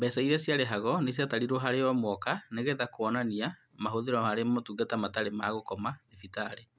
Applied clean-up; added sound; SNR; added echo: none; none; none; none.